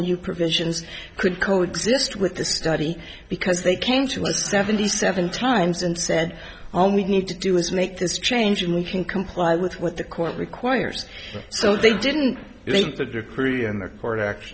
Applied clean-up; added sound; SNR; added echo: none; none; none; none.